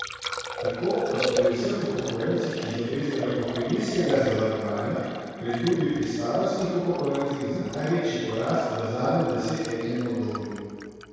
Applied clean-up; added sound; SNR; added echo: none; Liquid; 8 dB; reverberation time 2.0 s.